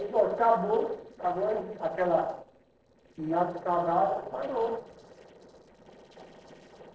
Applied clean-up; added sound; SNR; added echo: neural separator model SepFormer DNS4.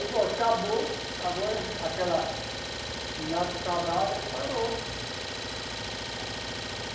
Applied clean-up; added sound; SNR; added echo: none; Idling; 3 dB; reverberation time 0.9 s.